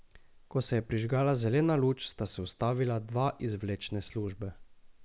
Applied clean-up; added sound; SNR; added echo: none; none; none; none.